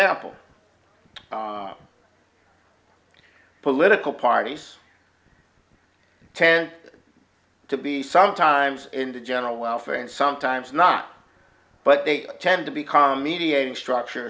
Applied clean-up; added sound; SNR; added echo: none; none; none; none.